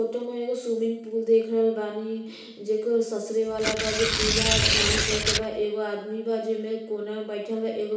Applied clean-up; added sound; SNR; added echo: none; Tearing; -3 dB; reverberation time 0.8 s.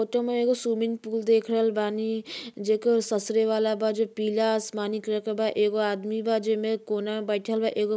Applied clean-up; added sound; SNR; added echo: none; none; none; none.